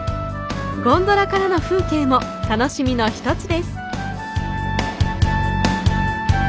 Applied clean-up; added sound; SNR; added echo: none; none; none; none.